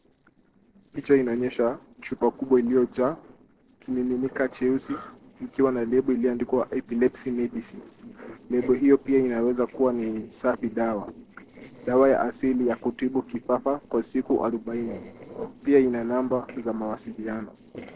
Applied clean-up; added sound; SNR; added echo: neural separator model SepFormer DNS4.